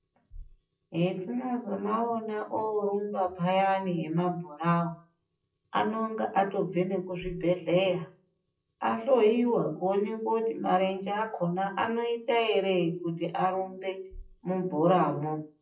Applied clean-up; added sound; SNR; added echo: classical method WPE with log-MMSE.